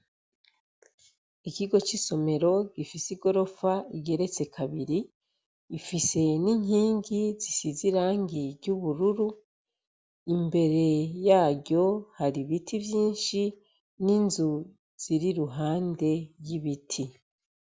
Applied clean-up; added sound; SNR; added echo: none; none; none; none.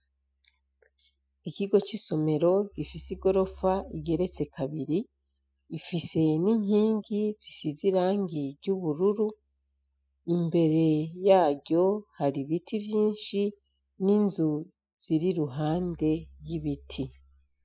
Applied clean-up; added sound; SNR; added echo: classical method spectral subtraction.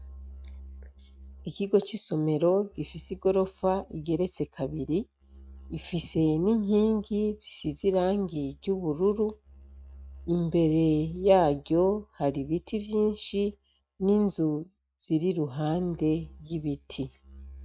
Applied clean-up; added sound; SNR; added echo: neural mask model RNNoise.